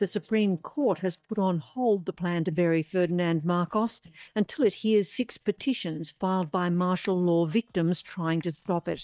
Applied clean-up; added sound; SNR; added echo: neural mask model DeepFilterNet 3.